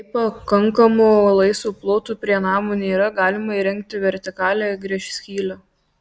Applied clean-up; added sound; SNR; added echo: none; none; none; none.